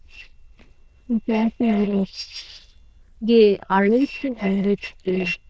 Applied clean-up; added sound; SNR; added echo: neural diffusion model UNIVERSE++.